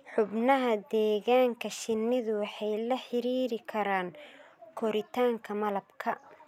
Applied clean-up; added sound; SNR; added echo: none; none; none; none.